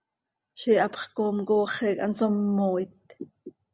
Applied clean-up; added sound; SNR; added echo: none; none; none; none.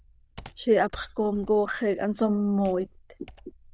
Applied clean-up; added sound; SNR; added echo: neural diffusion model UNIVERSE++.